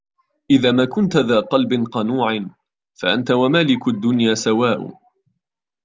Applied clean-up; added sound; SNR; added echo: none; none; none; none.